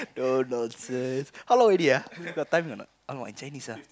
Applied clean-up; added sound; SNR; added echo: none; none; none; none.